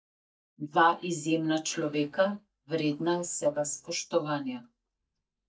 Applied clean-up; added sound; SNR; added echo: neural mask model DeepFilterNet 3.